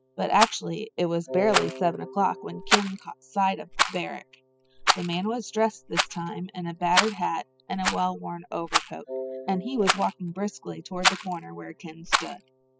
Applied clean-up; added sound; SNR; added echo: classical method spectral subtraction.